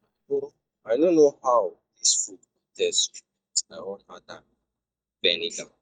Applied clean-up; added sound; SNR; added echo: neural mask model DeepFilterNet 3.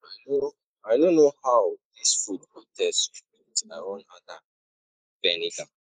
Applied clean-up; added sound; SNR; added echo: neural mask model Resemble Enhance denoiser.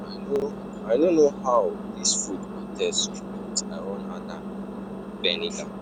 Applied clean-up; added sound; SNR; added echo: none; Engine; 8 dB; none.